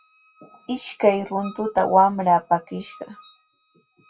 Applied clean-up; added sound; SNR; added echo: classical method WPE with log-MMSE.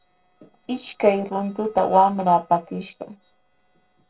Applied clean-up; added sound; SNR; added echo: neural separator model SepFormer DNS4.